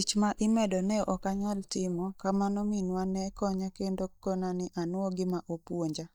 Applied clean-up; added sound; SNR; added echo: neural mask model DeepFilterNet 3.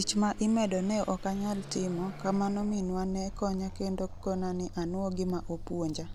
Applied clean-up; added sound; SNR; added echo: none; Car passing by / Accelerating, revving, vroom; 11 dB; none.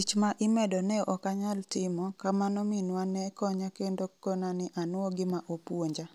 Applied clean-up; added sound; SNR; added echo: none; none; none; none.